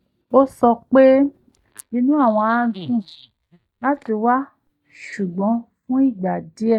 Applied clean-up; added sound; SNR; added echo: neural mask model DeepFilterNet 3.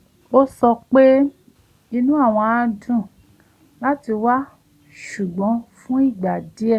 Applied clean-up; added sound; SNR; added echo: none; none; none; none.